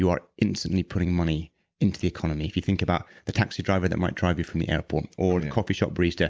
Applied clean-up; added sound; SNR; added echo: none; none; none; none.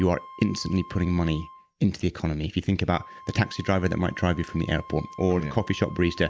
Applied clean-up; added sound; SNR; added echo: none; Wind instrument, woodwind instrument; 20 dB; none.